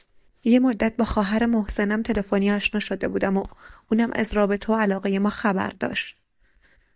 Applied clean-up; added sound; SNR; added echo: neural mask model DeepFilterNet 3.